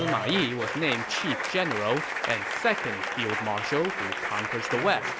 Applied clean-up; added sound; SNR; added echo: none; Applause; 2 dB; none.